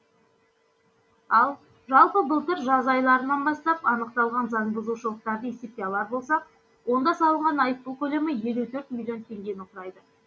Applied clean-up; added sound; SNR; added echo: none; none; none; none.